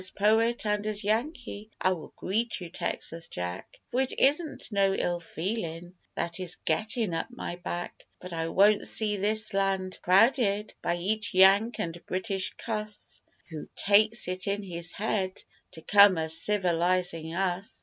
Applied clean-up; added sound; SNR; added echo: none; none; none; none.